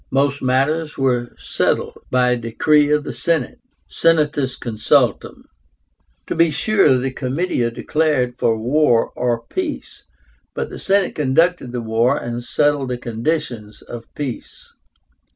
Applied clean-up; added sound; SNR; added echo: none; none; none; none.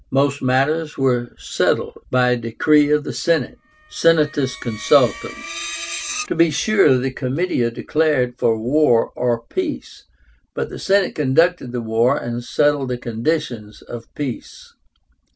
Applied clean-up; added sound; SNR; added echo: none; Screech; 13 dB; none.